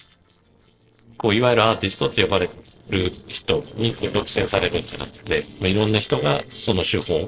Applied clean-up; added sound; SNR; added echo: neural separator model SepFormer DNS4.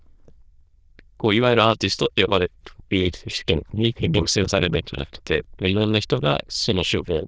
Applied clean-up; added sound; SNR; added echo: neural diffusion model UNIVERSE++.